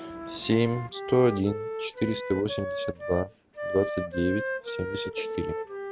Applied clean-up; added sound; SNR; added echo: none; Wind instrument, woodwind instrument; 6 dB; none.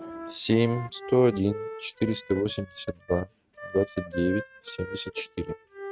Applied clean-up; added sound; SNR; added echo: neural mask model RNNoise.